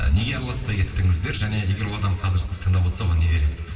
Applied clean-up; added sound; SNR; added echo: none; none; none; reverberation time 2.4 s.